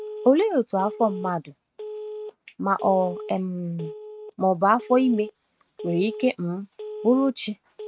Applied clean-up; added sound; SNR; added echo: neural mask model RNNoise.